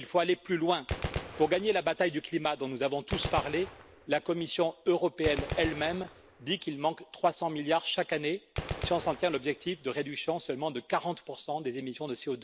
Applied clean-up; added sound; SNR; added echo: none; Gunshot, gunfire; 11 dB; none.